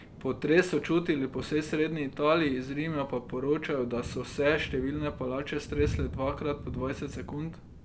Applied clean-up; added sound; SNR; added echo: none; Thunder / Rain; 11 dB; none.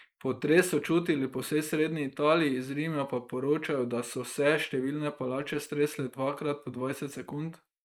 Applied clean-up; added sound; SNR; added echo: neural mask model Resemble Enhance denoiser.